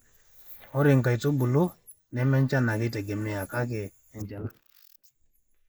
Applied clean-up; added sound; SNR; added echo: neural mask model Resemble Enhance denoiser.